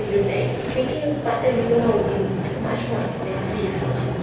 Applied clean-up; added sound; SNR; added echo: none; Vehicle; 5 dB; reverberation time 1.1 s.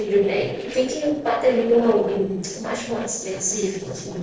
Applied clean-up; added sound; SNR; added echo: neural separator model SepFormer DNS4.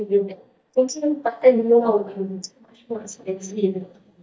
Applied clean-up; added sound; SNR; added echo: neural mask model DeepFilterNet 3.